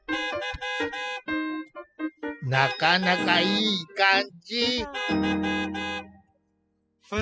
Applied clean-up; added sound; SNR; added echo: classical method spectral subtraction.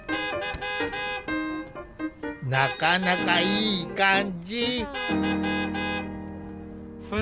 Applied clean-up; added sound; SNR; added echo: none; Vehicle horn, car horn, honking; 7 dB; none.